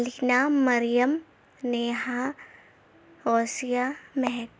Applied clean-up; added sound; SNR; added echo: none; none; none; none.